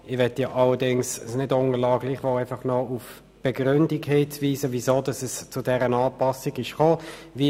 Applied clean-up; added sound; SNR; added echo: none; none; none; none.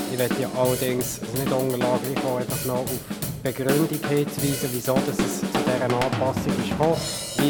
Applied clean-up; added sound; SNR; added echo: none; Drum / Drum kit; 2 dB; none.